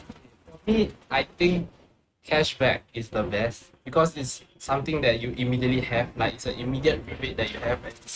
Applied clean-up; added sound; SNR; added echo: neural mask model RNNoise.